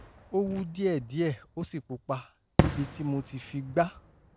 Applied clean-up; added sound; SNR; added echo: none; Fireworks; 3 dB; none.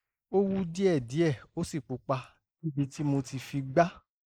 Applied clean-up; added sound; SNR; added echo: neural mask model Resemble Enhance denoiser.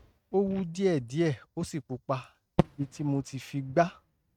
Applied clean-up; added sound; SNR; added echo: neural mask model RNNoise.